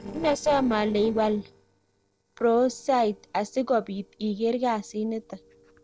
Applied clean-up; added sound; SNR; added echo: neural separator model SepFormer DNS4.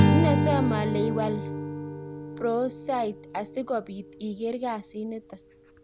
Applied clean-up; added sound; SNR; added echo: none; Strum; -2 dB; none.